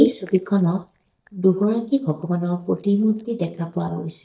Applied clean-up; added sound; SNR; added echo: neural mask model DeepFilterNet 3.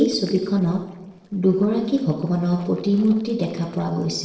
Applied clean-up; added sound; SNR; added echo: neural separator model SepFormer DNS4.